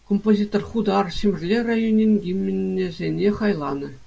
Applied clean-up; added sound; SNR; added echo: none; none; none; none.